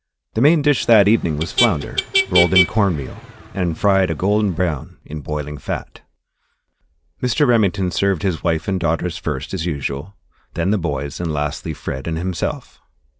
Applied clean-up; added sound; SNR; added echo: none; Motor vehicle (road); 4 dB; none.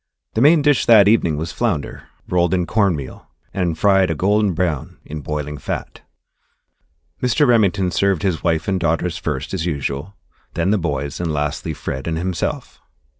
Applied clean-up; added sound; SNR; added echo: none; none; none; none.